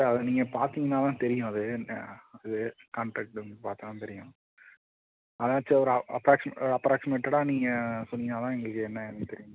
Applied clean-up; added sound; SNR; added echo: none; none; none; none.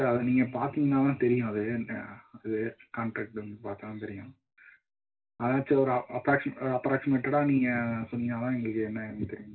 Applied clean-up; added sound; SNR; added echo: none; none; none; reverberation time 0.2 s.